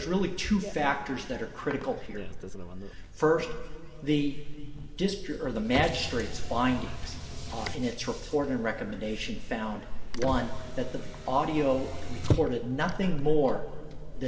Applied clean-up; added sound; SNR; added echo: none; Motor vehicle (road); 11 dB; reverberation time 2.1 s.